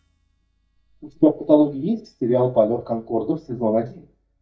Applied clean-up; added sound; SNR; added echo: neural mask model DeepFilterNet 3.